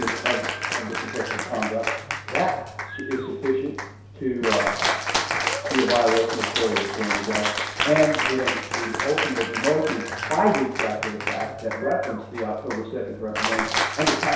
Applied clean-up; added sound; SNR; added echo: none; Cheering; 1 dB; reverberation time 0.7 s.